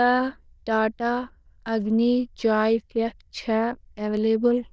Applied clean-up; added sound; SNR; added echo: neural diffusion model UNIVERSE++.